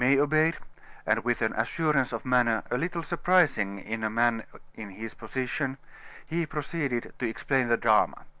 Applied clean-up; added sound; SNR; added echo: none; none; none; none.